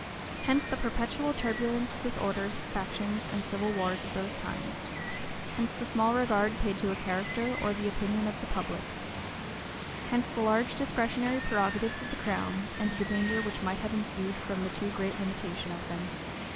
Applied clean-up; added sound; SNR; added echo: none; Water; 5 dB; none.